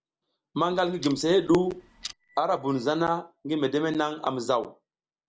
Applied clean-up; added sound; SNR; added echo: none; Clock; 20 dB; none.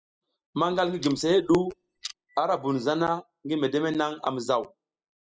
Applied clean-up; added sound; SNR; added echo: classical method spectral subtraction.